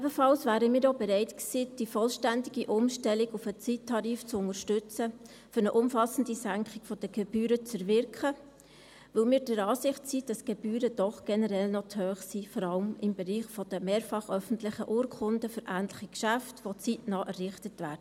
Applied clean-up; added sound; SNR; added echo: none; none; none; none.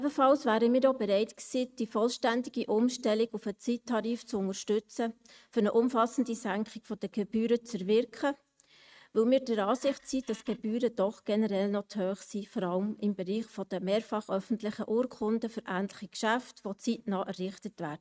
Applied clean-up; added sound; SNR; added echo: neural mask model RNNoise.